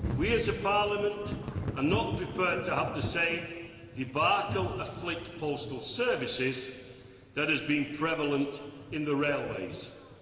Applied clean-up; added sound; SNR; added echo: none; Thunder / Rain; 8 dB; reverberation time 2.9 s.